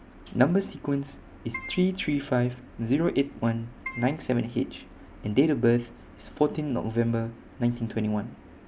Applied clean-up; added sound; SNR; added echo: none; Keyboard (musical); 11 dB; none.